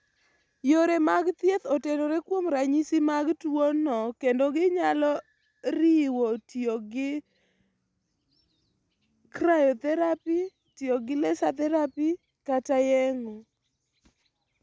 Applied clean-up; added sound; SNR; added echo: none; none; none; none.